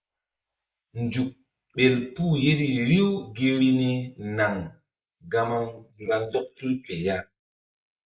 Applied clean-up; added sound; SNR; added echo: neural mask model Resemble Enhance denoiser.